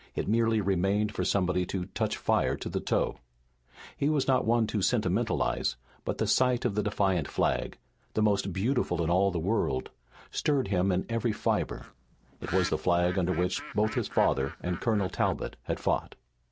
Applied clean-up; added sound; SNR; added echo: none; Bird; 15 dB; none.